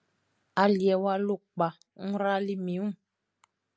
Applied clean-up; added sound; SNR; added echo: none; none; none; none.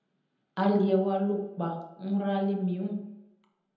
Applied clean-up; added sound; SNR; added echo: none; none; none; reverberation time 0.9 s.